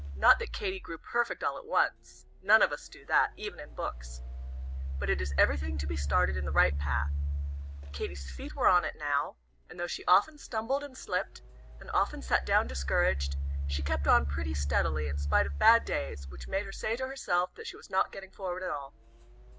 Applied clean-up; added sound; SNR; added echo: none; Engine; 4 dB; none.